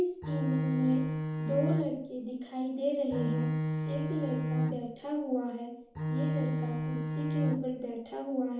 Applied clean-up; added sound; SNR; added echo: none; Bowed string instrument; -1 dB; reverberation time 2.8 s.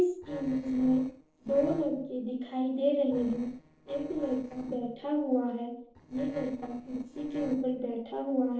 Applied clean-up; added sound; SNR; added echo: neural separator model SepFormer DNS4.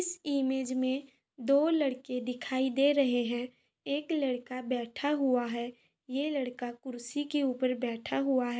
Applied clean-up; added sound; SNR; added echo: none; none; none; none.